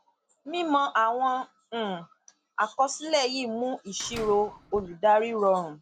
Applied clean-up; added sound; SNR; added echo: none; Slam; 16 dB; none.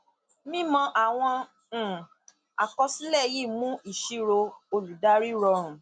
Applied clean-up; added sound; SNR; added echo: none; none; none; none.